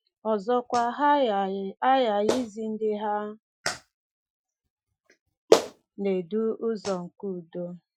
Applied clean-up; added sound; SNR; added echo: classical method Wiener filter.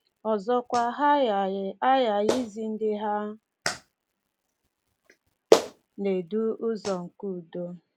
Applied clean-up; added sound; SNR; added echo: none; Clapping; 5 dB; none.